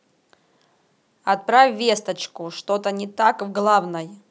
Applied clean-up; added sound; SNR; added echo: none; none; none; none.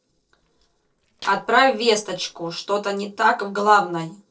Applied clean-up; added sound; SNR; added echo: neural separator model SepFormer DNS4.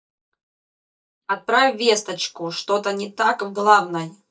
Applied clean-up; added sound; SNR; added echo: neural mask model DeepFilterNet 3.